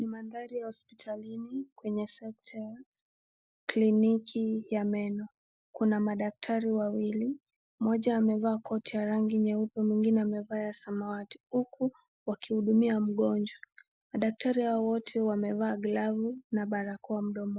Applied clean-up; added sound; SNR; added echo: none; none; none; none.